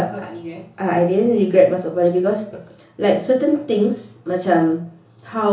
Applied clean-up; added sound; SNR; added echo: none; none; none; reverberation time 0.8 s.